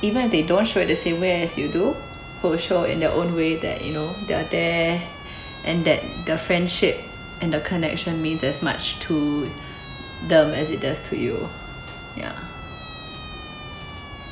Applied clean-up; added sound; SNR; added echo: none; Siren; 16 dB; none.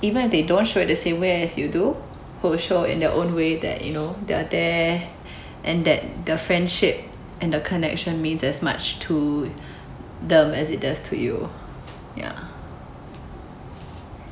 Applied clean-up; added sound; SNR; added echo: none; none; none; none.